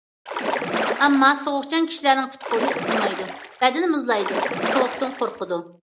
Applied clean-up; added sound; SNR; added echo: none; Splash, splatter; 4 dB; none.